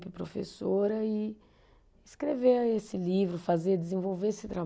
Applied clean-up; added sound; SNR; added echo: none; none; none; none.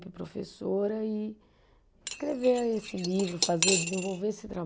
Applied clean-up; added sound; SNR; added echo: none; Cutlery, silverware / Dishes, pots, and pans; 2 dB; none.